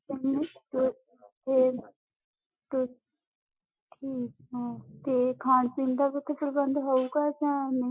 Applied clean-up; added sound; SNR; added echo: classical method Wiener filter.